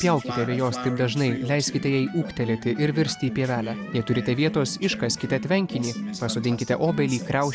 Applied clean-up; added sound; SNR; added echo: none; none; none; none.